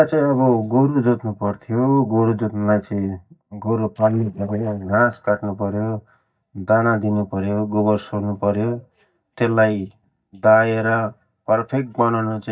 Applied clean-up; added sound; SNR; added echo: neural mask model DeepFilterNet 3.